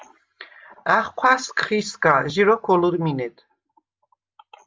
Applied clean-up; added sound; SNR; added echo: none; none; none; none.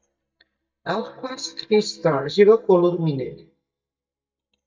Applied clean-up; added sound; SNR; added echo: neural mask model DeepFilterNet 3.